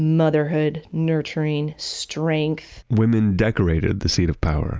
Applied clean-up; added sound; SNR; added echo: none; none; none; none.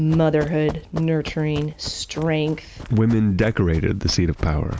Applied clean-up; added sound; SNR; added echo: none; Run; 16 dB; none.